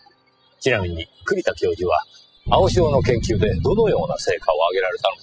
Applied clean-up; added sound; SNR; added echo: classical method spectral subtraction.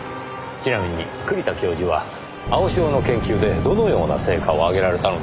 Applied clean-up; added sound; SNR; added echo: none; Boom; 7 dB; none.